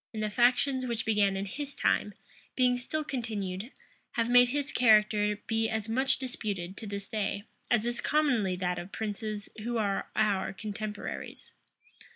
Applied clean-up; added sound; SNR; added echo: none; none; none; none.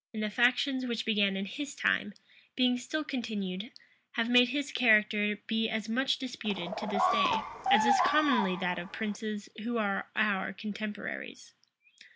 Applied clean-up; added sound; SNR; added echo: none; Bird vocalization, bird call, bird song; -1 dB; none.